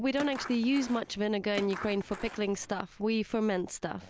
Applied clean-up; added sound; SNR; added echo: none; Skateboard; 13 dB; none.